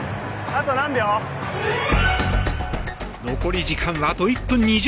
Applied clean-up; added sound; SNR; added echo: none; none; none; none.